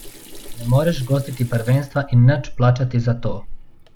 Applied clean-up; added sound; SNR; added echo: none; Sink (filling or washing) / Water tap, faucet; 11 dB; none.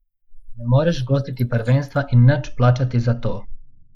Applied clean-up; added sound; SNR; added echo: neural mask model Resemble Enhance denoiser.